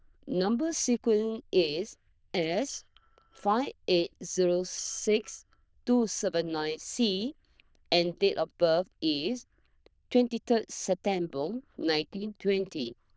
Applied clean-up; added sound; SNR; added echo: neural diffusion model UNIVERSE++.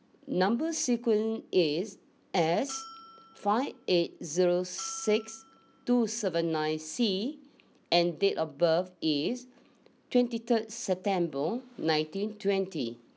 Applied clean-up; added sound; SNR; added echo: none; Bell; 19 dB; none.